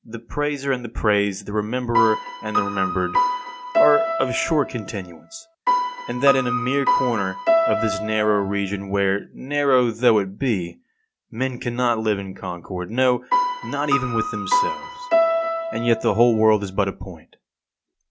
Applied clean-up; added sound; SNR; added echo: none; Piano; 0 dB; none.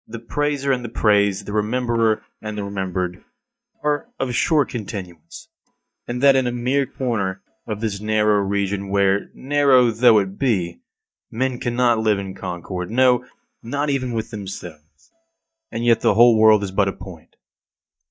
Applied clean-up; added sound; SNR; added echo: neural mask model DeepFilterNet 3.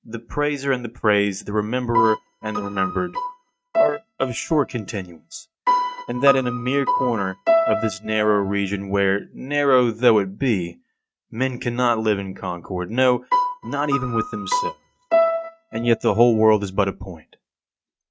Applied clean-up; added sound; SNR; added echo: neural mask model RNNoise.